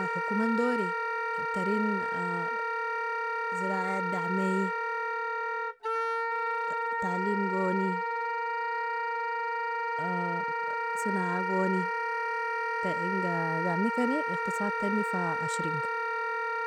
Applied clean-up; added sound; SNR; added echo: none; Wind instrument, woodwind instrument; -4 dB; none.